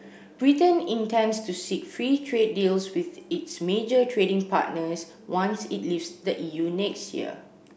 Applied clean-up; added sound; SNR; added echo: none; none; none; none.